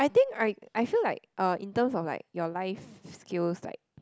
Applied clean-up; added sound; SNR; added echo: none; none; none; none.